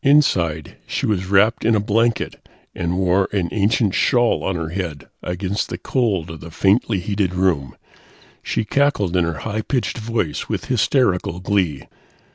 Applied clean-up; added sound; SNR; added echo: none; none; none; none.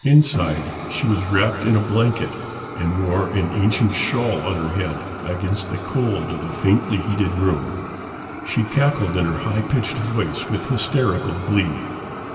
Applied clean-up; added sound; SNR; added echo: none; Fire; 11 dB; reverberation time 2.6 s.